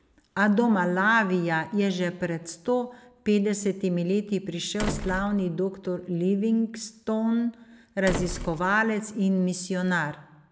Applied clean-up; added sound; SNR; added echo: none; Slam; 10 dB; none.